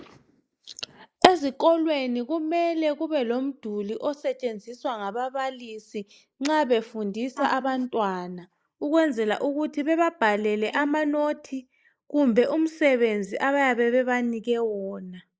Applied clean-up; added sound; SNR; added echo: neural mask model Resemble Enhance denoiser.